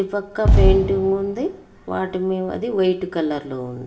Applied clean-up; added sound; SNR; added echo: none; Fireworks; -1 dB; reverberation time 0.9 s.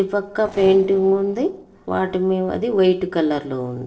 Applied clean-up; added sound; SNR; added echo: neural separator model SepFormer DNS4.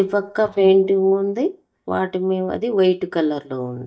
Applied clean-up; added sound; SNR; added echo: neural mask model DeepFilterNet 3.